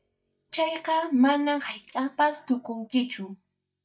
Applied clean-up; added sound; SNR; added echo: neural mask model DeepFilterNet 3.